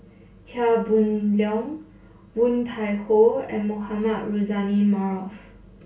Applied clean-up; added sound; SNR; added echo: none; none; none; reverberation time 0.3 s.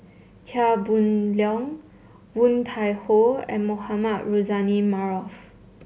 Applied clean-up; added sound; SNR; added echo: none; none; none; none.